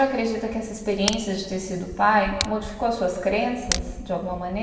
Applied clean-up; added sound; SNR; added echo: none; Tick; 10 dB; reverberation time 1.4 s.